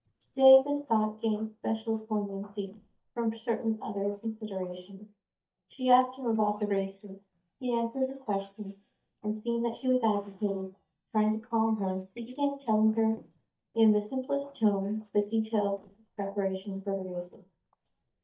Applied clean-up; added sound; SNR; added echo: neural mask model DeepFilterNet 3.